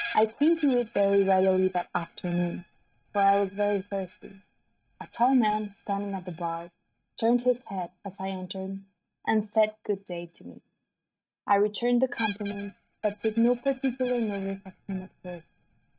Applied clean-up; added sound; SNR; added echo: neural mask model RNNoise.